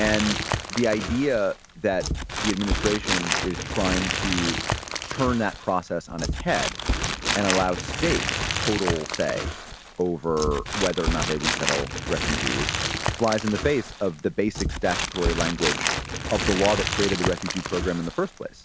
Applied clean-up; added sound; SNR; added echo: none; Crumpling, crinkling; 1 dB; none.